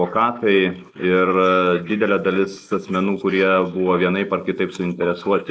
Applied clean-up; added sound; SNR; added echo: neural mask model Resemble Enhance denoiser.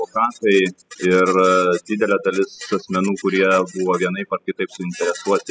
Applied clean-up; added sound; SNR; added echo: classical method spectral subtraction.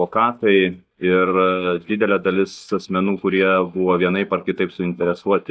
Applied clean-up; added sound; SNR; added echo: neural mask model DeepFilterNet 3.